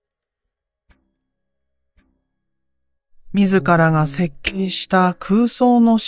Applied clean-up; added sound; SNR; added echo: neural mask model DeepFilterNet 3.